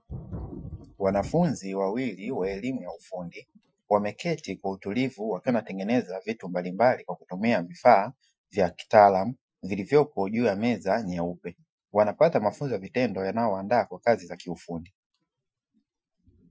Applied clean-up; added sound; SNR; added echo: classical method Wiener filter.